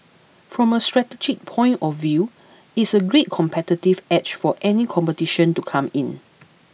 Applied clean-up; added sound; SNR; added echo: none; none; none; none.